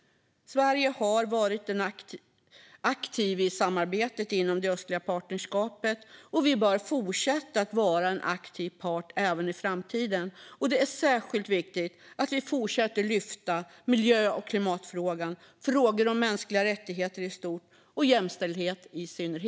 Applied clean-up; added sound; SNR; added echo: none; none; none; none.